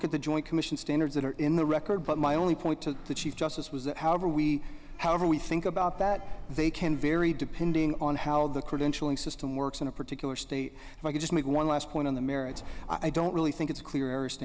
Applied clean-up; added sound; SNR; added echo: none; Sliding door; 10 dB; none.